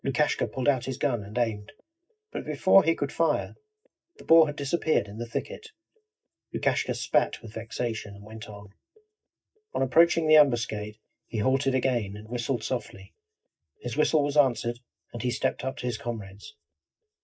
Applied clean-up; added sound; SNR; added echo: neural mask model DeepFilterNet 3.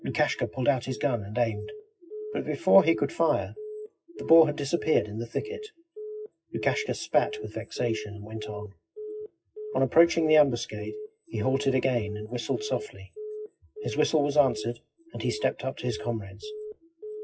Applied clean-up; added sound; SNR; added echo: classical method WPE with log-MMSE.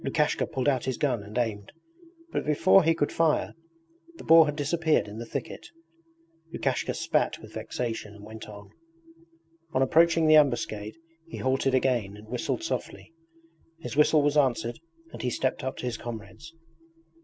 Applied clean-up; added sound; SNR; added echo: none; none; none; none.